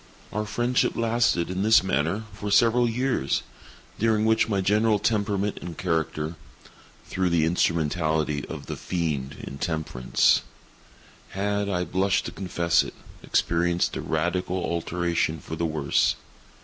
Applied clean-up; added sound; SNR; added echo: none; none; none; none.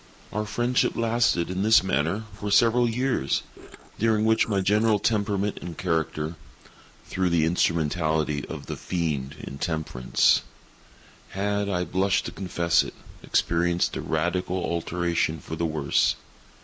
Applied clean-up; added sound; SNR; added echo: neural mask model Resemble Enhance denoiser.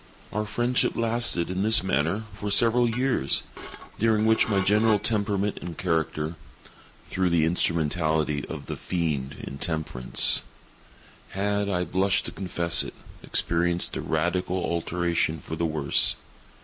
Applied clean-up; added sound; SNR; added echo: none; Dishes, pots, and pans / Glass; 12 dB; none.